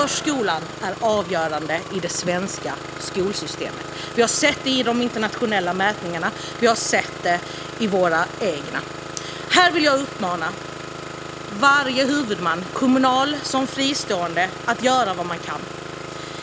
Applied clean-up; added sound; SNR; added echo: none; Engine starting; 10 dB; none.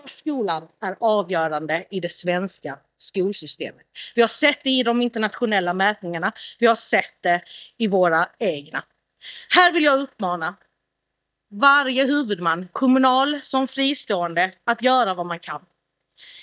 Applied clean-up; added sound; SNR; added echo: neural mask model DeepFilterNet 3.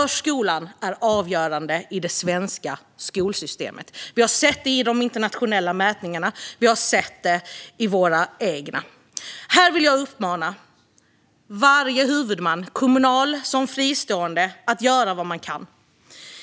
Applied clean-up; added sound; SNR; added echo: none; none; none; none.